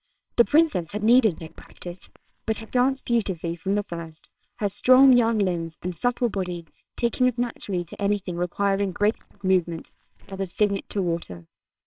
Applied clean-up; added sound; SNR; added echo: neural separator model SepFormer WHAMR!.